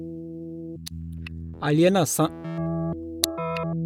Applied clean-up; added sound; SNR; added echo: neural mask model RNNoise.